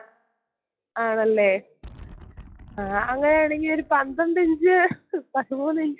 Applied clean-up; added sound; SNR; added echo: classical method log-MMSE.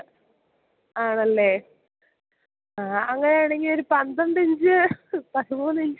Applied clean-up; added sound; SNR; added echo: none; none; none; none.